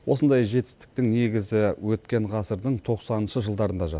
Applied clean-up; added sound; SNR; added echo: none; none; none; none.